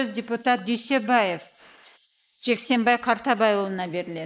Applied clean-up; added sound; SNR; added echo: neural mask model Resemble Enhance denoiser.